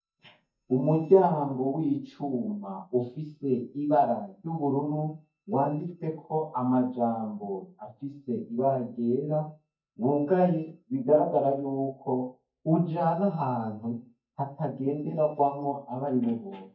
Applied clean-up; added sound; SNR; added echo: neural mask model DeepFilterNet 3.